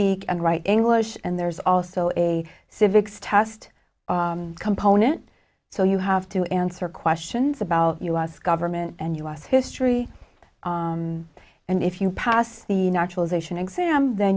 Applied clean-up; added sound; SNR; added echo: none; none; none; none.